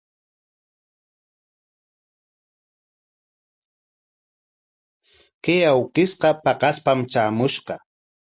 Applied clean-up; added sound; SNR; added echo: none; none; none; none.